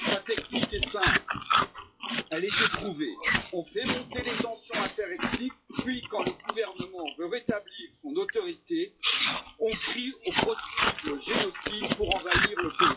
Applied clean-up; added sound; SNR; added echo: classical method WPE with log-MMSE.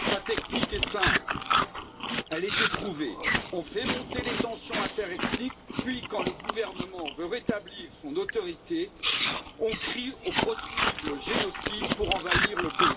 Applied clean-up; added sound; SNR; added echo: none; Chewing, mastication; -3 dB; reverberation time 1.9 s.